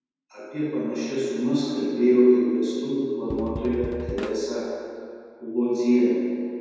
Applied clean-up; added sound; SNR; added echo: none; Drum kit; 13 dB; reverberation time 2.1 s.